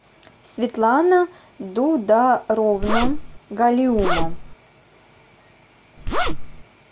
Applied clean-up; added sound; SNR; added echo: none; Zipper (clothing); -1 dB; none.